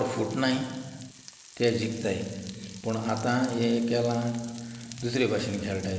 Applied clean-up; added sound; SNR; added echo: none; Frying (food); 19 dB; none.